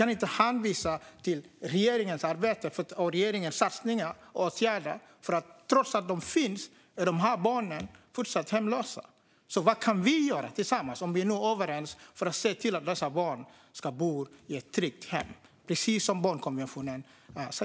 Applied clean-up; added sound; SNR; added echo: none; none; none; none.